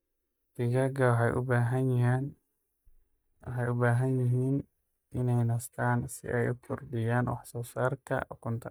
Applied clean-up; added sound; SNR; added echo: neural mask model DeepFilterNet 3.